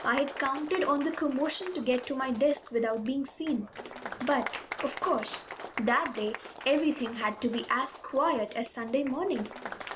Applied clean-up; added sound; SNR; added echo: none; Applause; 12 dB; none.